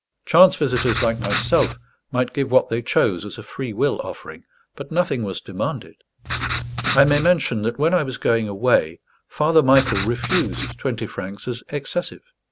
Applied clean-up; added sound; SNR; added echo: none; Writing; 5 dB; none.